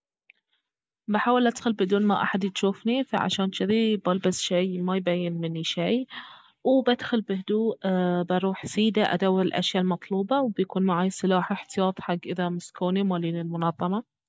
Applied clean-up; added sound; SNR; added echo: none; none; none; none.